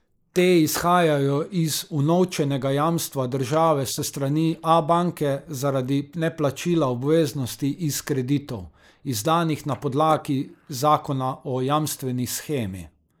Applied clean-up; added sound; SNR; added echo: neural mask model Resemble Enhance denoiser.